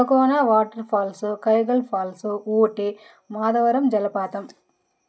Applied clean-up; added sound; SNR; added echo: none; none; none; none.